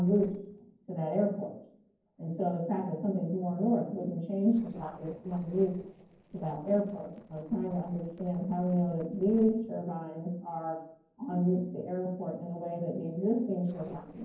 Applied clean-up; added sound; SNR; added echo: neural separator model SepFormer DNS4.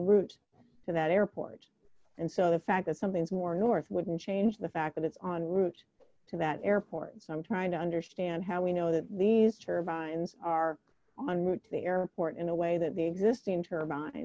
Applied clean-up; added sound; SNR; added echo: none; none; none; none.